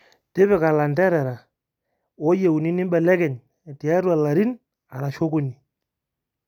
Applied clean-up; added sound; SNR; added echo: none; none; none; none.